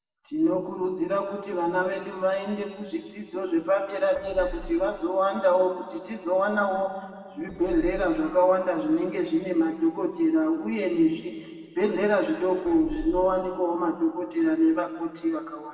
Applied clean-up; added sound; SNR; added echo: neural separator model SepFormer DNS4.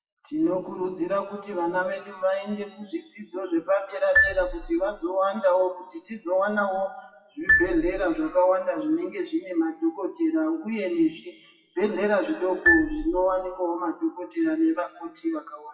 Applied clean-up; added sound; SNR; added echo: classical method WPE with log-MMSE.